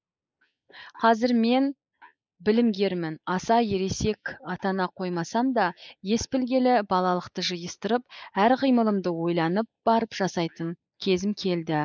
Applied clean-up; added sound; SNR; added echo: neural mask model Resemble Enhance denoiser.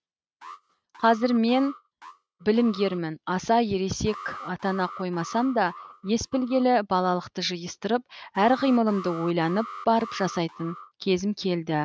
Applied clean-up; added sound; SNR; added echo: neural mask model RNNoise.